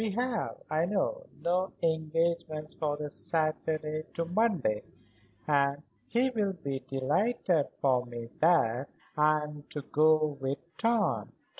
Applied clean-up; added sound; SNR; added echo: none; none; none; none.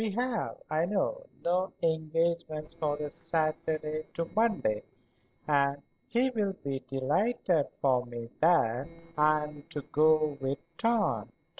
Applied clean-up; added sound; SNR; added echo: neural separator model SepFormer DNS4.